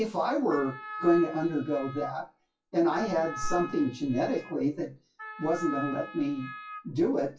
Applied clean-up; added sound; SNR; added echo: classical method WPE with log-MMSE.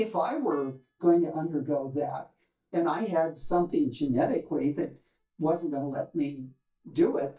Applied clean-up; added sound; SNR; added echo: neural mask model DeepFilterNet 3.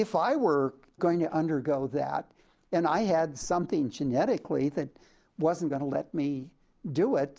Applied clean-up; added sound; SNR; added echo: none; none; none; none.